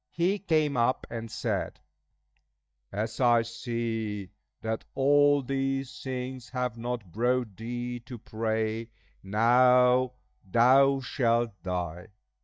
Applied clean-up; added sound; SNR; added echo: neural mask model DeepFilterNet 3.